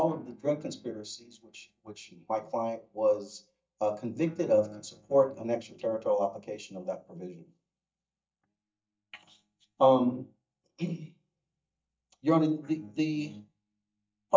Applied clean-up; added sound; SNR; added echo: neural mask model DeepFilterNet 3.